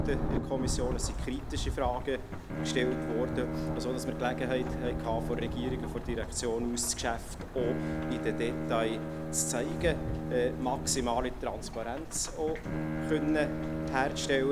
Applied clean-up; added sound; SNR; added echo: none; Rain / Thunderstorm + Bowed string instrument; 1 dB; none.